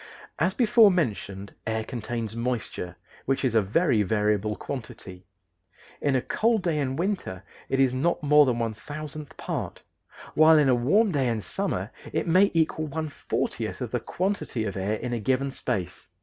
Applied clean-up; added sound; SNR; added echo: none; none; none; none.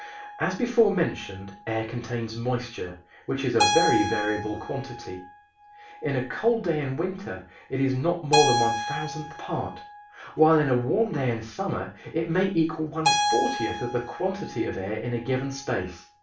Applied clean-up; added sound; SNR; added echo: none; Keyboard (musical); 5 dB; reverberation time 0.3 s.